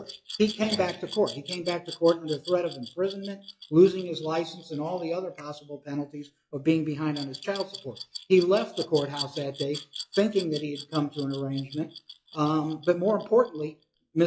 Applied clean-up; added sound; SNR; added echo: classical method log-MMSE.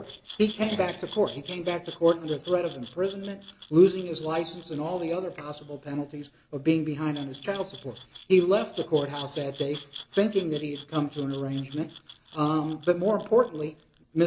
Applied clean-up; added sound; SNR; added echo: none; Glass; 16 dB; none.